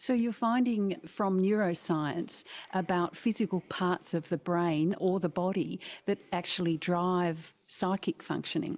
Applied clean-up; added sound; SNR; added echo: none; none; none; none.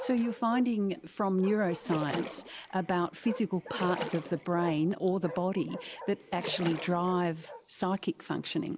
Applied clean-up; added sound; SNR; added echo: none; Splash, splatter + Bark; 12 dB; none.